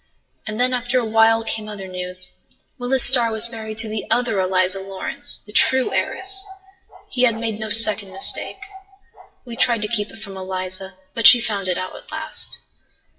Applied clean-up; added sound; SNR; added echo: classical method WPE with log-MMSE.